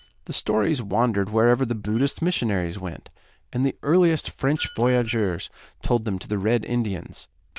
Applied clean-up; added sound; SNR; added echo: neural diffusion model UNIVERSE++.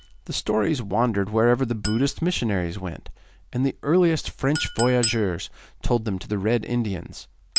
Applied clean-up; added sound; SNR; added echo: none; Chink, clink; 12 dB; none.